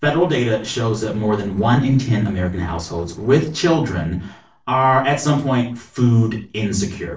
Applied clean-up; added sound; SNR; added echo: neural separator model SepFormer DNS4.